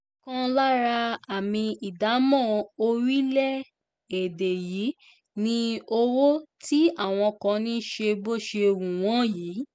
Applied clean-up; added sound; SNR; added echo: none; none; none; none.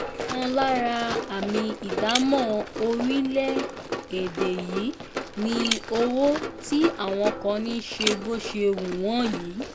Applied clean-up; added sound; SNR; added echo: none; Run + Shatter; 4 dB; none.